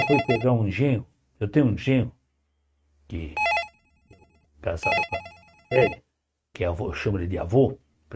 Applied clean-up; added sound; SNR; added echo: neural mask model RNNoise.